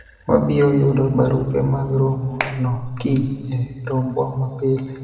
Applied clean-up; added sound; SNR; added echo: none; Clapping; 12 dB; reverberation time 1.5 s.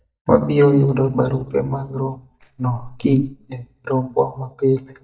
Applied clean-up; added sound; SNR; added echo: neural mask model DeepFilterNet 3.